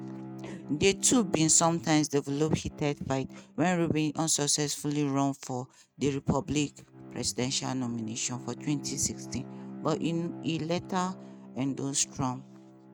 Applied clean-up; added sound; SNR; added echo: neural mask model RNNoise.